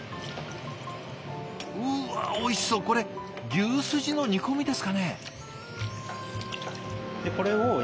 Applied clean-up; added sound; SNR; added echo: none; Bowed string instrument; 17 dB; none.